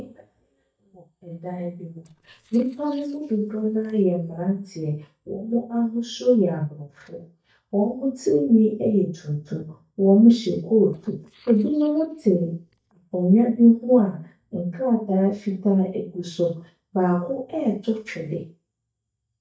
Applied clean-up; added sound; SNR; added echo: neural mask model DeepFilterNet 3.